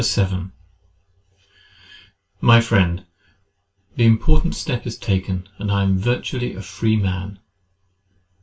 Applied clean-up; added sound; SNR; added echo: none; none; none; reverberation time 0.2 s.